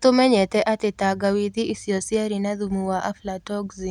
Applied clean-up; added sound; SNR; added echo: none; none; none; none.